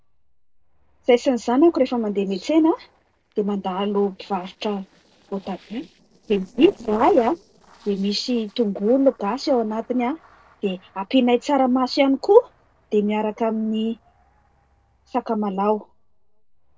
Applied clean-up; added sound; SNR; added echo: neural separator model SepFormer DNS4.